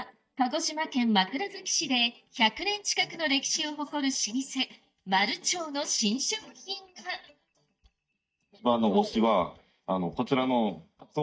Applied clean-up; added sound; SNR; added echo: neural mask model DeepFilterNet 3.